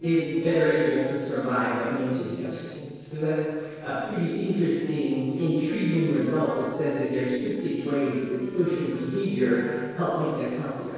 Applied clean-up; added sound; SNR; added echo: neural separator model SepFormer DNS4.